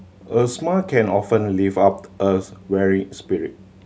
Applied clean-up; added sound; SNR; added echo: none; none; none; none.